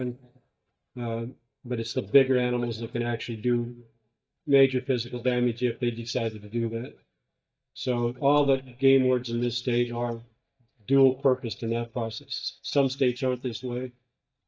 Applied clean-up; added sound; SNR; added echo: neural mask model DeepFilterNet 3.